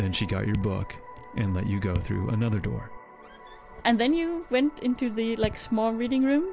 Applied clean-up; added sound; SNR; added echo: none; Raindrop / Drip; 13 dB; none.